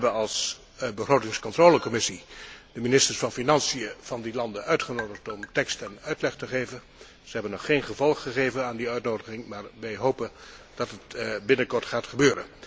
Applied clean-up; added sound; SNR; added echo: none; Marimba, xylophone + Wind instrument, woodwind instrument; 14 dB; none.